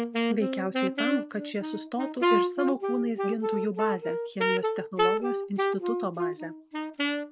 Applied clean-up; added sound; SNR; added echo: none; Wind instrument, woodwind instrument; -3 dB; none.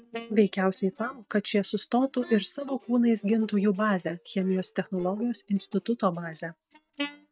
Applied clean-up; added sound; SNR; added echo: neural mask model DeepFilterNet 3.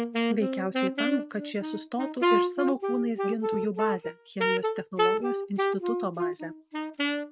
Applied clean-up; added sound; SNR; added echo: neural mask model RNNoise.